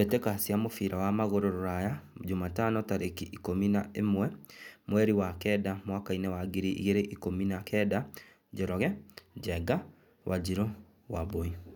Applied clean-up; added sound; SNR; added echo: none; none; none; none.